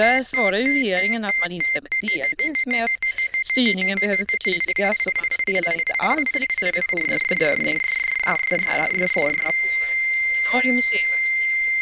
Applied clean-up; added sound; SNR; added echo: neural diffusion model UNIVERSE++.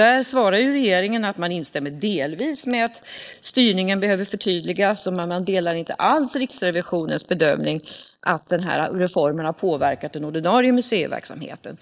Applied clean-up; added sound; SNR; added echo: neural mask model Resemble Enhance denoiser.